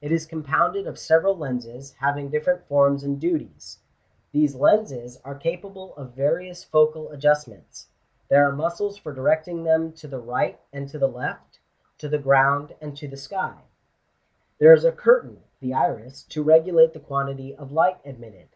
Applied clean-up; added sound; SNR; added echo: none; none; none; none.